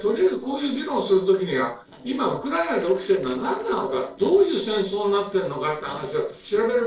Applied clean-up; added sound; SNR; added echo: neural separator model SepFormer DNS4.